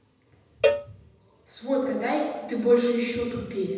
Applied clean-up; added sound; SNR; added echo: none; Cowbell; 4 dB; reverberation time 1.1 s.